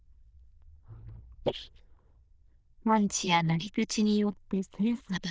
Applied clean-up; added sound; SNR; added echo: neural diffusion model UNIVERSE++.